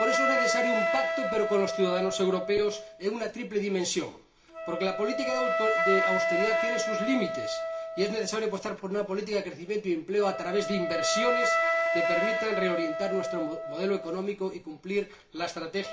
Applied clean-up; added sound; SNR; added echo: none; Wind instrument, woodwind instrument; 0 dB; reverberation time 0.3 s.